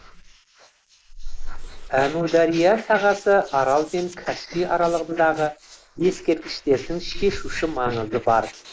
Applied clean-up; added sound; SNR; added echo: neural mask model Resemble Enhance denoiser.